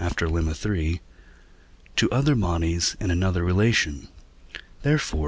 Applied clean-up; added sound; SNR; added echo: none; none; none; none.